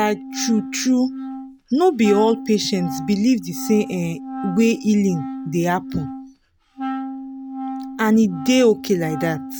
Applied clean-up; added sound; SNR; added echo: none; Wind instrument, woodwind instrument; 10 dB; none.